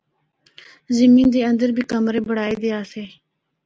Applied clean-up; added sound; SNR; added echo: none; none; none; none.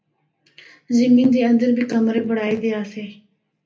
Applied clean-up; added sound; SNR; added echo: none; none; none; reverberation time 0.3 s.